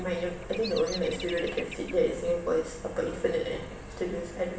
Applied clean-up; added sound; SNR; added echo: none; Bird vocalization, bird call, bird song; 16 dB; reverberation time 0.6 s.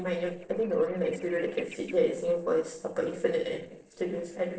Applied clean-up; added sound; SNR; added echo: neural separator model SepFormer DNS4.